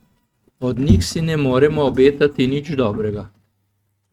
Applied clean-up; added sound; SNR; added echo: neural mask model RNNoise.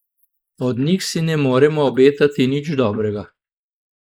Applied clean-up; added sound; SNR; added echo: neural mask model Resemble Enhance denoiser.